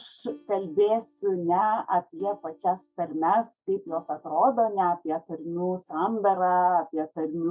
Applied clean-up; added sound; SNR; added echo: neural mask model DeepFilterNet 3.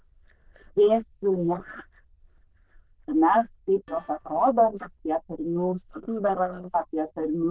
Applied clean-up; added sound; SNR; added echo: neural diffusion model UNIVERSE++.